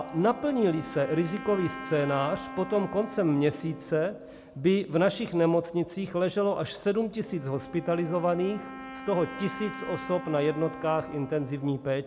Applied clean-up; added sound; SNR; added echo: none; Wind instrument, woodwind instrument; 14 dB; none.